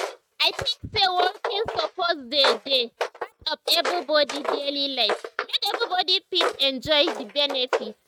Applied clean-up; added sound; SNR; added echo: neural mask model RNNoise.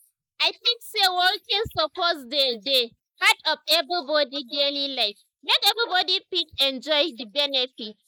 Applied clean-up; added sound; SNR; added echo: neural mask model Resemble Enhance denoiser.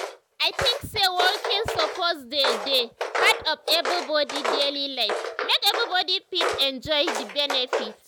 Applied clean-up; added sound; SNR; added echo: none; Walk, footsteps; 5 dB; none.